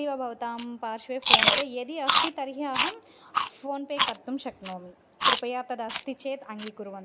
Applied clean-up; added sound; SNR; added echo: none; Chewing, mastication; -5 dB; none.